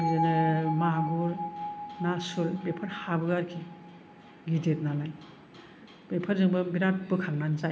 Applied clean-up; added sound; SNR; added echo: none; Bell; 8 dB; none.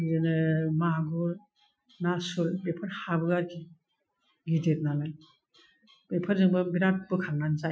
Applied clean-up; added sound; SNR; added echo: classical method Wiener filter.